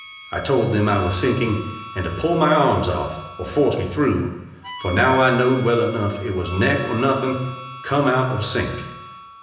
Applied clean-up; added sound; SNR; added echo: none; Harmonica; 16 dB; reverberation time 1.0 s.